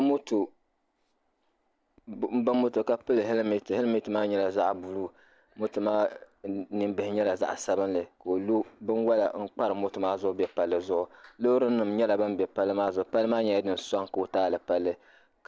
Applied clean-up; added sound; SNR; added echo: none; none; none; none.